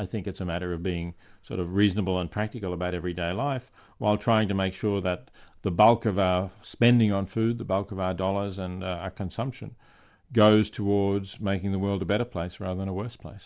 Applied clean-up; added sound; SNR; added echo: none; none; none; none.